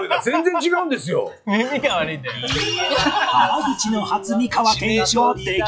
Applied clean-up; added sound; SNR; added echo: classical method log-MMSE.